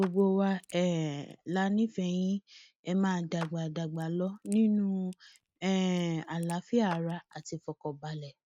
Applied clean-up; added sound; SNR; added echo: neural mask model RNNoise.